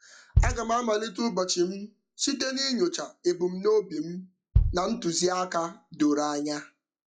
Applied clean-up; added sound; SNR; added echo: classical method log-MMSE.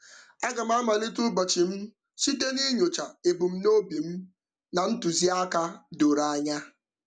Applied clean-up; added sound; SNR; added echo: none; none; none; none.